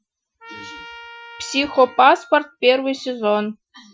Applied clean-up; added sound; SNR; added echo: classical method Wiener filter.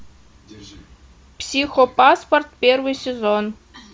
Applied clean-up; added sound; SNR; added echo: none; none; none; none.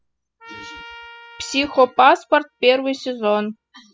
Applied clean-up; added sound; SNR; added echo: classical method spectral subtraction.